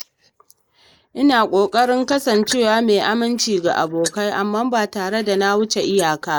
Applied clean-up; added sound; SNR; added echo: neural mask model Resemble Enhance denoiser.